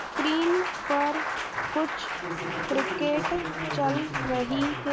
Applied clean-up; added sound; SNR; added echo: none; Applause; 2 dB; none.